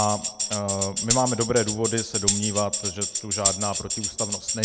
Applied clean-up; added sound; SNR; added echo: none; Tambourine; -1 dB; none.